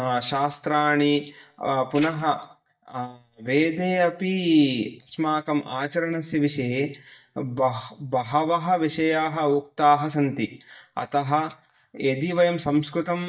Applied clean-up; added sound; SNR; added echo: neural mask model DeepFilterNet 3.